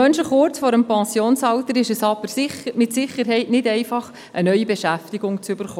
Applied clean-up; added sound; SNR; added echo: none; none; none; none.